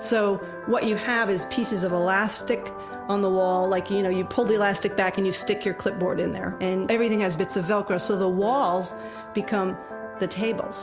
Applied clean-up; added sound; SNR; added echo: none; none; none; none.